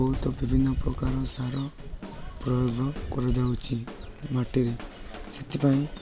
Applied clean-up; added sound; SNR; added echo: none; Drum / Drum kit; 17 dB; none.